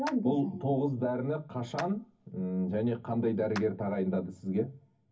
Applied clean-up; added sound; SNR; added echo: none; Clapping; 18 dB; reverberation time 0.3 s.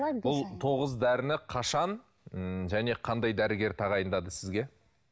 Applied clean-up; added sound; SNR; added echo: none; none; none; none.